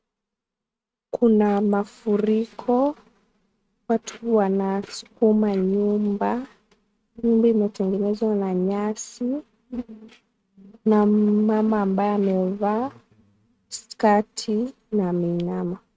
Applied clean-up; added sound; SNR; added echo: neural mask model RNNoise.